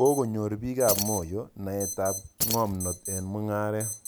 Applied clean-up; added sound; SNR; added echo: none; Keys jangling + Alarm; 6 dB; none.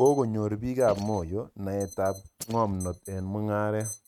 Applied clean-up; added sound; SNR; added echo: neural mask model RNNoise.